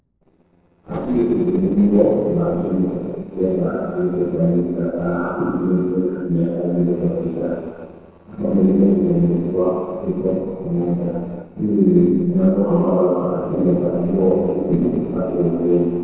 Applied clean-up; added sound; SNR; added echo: neural separator model SepFormer DNS4.